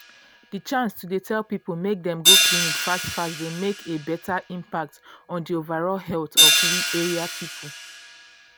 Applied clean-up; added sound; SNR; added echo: none; Hi-hat; -4 dB; none.